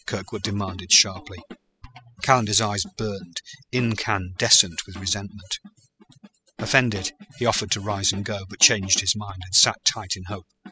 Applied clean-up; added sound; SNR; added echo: classical method spectral subtraction.